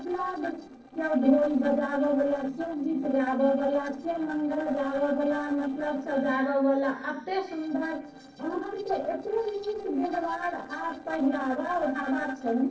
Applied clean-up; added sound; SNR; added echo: neural separator model SepFormer DNS4.